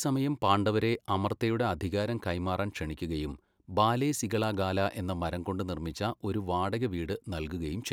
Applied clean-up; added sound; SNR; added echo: none; none; none; none.